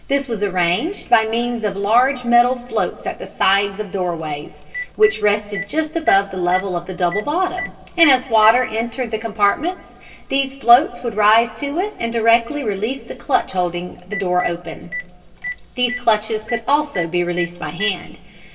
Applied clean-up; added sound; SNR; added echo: none; Telephone; 16 dB; reverberation time 2.9 s.